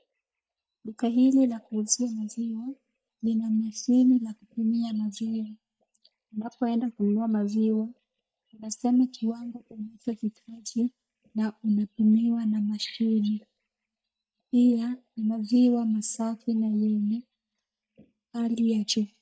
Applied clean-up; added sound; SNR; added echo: neural mask model DeepFilterNet 3.